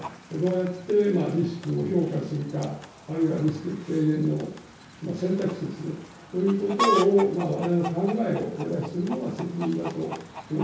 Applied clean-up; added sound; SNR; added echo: none; Chicken, rooster; 10 dB; reverberation time 0.6 s.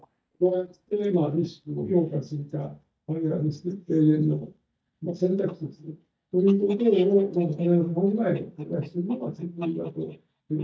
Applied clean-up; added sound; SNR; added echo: neural mask model DeepFilterNet 3.